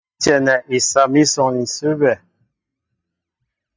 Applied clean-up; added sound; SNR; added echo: neural mask model DeepFilterNet 3.